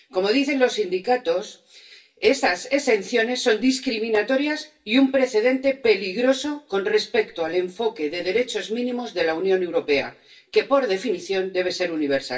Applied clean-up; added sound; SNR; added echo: none; none; none; reverberation time 0.2 s.